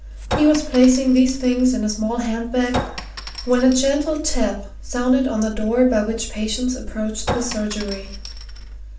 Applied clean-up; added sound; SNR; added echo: none; Chink, clink; 11 dB; reverberation time 0.4 s.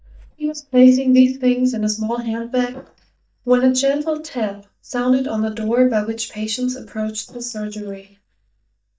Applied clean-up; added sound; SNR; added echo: neural mask model DeepFilterNet 3.